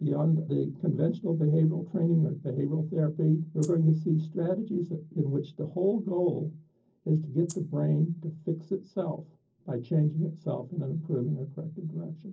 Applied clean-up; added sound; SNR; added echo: neural separator model SepFormer DNS4.